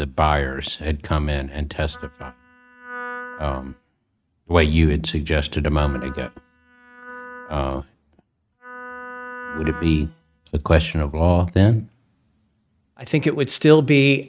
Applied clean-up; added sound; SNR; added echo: neural mask model RNNoise.